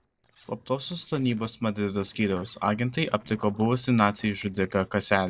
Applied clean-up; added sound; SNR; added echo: neural separator model SepFormer DNS4.